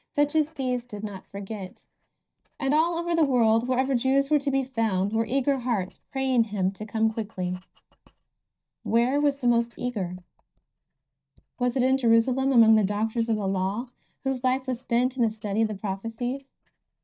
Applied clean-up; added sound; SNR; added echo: neural mask model DeepFilterNet 3.